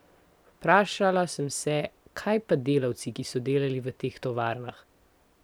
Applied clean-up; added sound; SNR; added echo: none; none; none; none.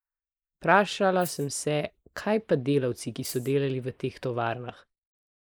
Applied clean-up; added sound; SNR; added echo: neural mask model Resemble Enhance denoiser.